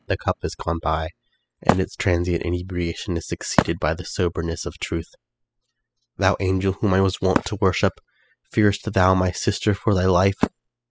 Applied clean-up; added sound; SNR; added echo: classical method spectral subtraction.